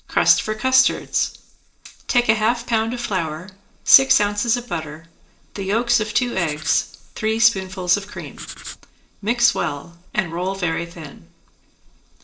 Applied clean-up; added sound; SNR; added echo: neural separator model SepFormer DNS4.